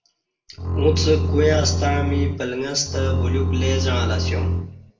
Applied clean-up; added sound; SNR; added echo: none; Bowed string instrument; -2 dB; reverberation time 0.6 s.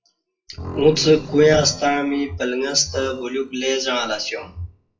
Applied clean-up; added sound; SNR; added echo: classical method WPE with log-MMSE.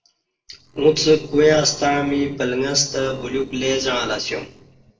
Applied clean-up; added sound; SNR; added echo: neural separator model SepFormer DNS4.